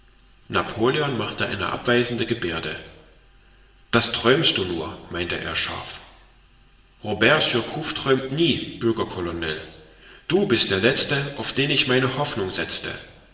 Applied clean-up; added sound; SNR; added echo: none; none; none; reverberation time 1.1 s.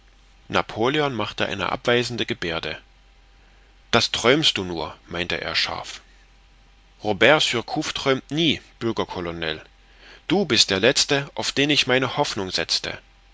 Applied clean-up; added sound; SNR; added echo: none; none; none; none.